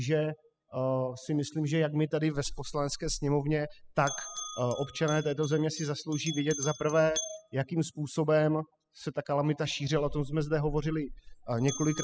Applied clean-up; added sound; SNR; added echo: classical method spectral subtraction.